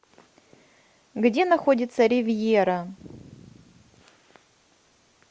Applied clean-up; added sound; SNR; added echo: none; none; none; none.